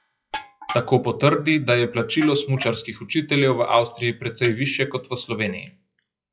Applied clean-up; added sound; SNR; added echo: classical method WPE with log-MMSE.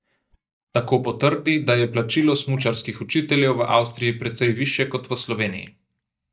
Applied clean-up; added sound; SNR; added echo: neural mask model DeepFilterNet 3.